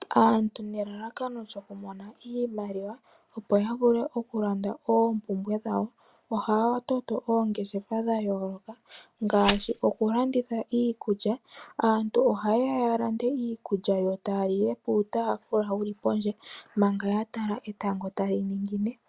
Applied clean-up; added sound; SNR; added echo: none; Glass; 11 dB; none.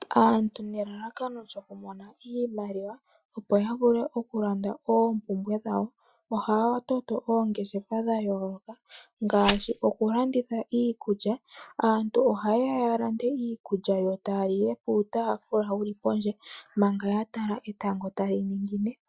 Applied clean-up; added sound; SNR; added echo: classical method Wiener filter.